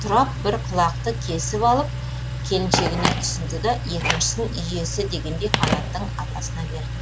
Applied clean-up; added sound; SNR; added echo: none; Engine + Telephone; 1 dB; none.